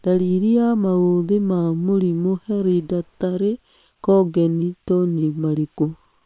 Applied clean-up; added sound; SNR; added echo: neural separator model SepFormer WHAM!.